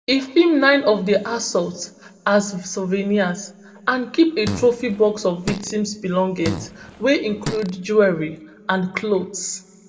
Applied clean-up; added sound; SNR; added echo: none; Fart; 11 dB; reverberation time 1.5 s.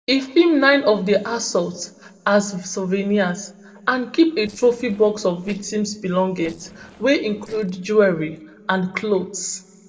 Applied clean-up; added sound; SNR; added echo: neural separator model SepFormer DNS4.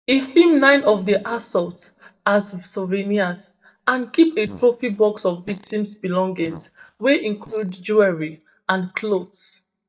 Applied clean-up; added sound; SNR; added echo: neural mask model DeepFilterNet 3.